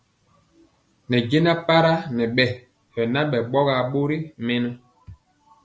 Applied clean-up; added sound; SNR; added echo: none; none; none; none.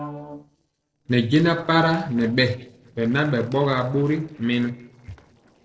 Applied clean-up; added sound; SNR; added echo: neural separator model SepFormer DNS4.